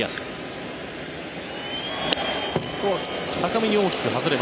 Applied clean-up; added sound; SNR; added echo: none; Raindrop + Harmonica; 19 dB; none.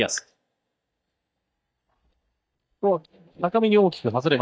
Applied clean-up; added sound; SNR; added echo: neural mask model DeepFilterNet 3.